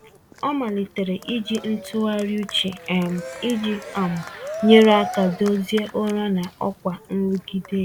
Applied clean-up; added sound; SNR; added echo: none; Cheering; 14 dB; none.